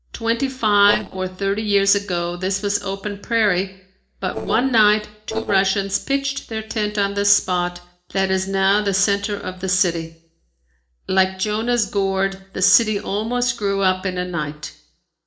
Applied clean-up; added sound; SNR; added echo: neural separator model SepFormer DNS4.